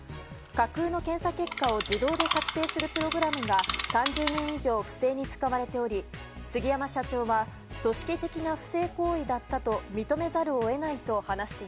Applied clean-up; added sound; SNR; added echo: none; Insect; -1 dB; none.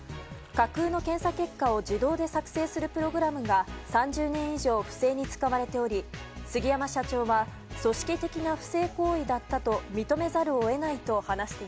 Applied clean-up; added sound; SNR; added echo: none; none; none; none.